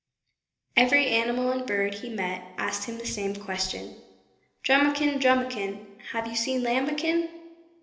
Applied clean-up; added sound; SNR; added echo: none; none; none; reverberation time 0.8 s.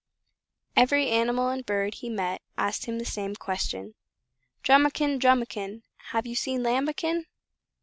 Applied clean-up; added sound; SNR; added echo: none; none; none; none.